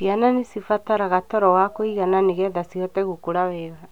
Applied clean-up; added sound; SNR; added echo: none; none; none; none.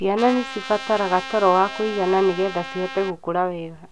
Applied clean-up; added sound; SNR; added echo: none; Trumpet; 12 dB; none.